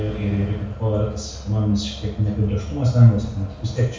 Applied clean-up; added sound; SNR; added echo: none; Alarm / Truck; 14 dB; reverberation time 0.6 s.